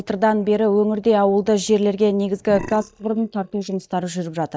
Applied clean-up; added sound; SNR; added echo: neural mask model DeepFilterNet 3.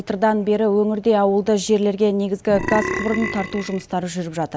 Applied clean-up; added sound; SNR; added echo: none; Burping, eructation; 7 dB; none.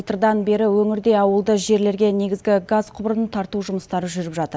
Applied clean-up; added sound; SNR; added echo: none; none; none; none.